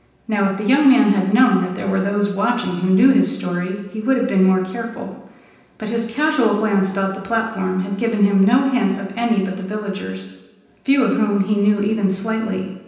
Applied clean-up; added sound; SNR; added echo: none; none; none; reverberation time 0.9 s.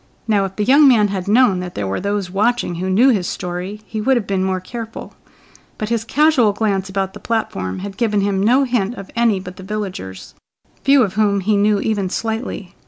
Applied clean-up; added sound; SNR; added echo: none; none; none; none.